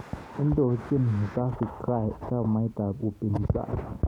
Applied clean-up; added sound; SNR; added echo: none; none; none; none.